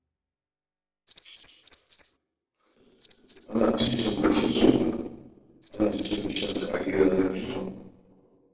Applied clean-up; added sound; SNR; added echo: neural separator model SepFormer DNS4.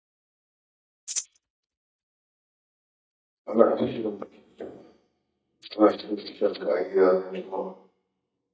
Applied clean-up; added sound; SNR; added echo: neural mask model DeepFilterNet 3.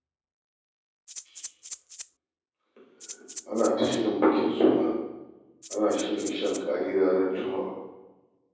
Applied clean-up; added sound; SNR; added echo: none; Rattle (instrument); 14 dB; reverberation time 1.1 s.